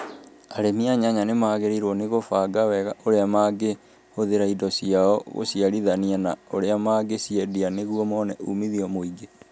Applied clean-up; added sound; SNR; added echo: none; none; none; none.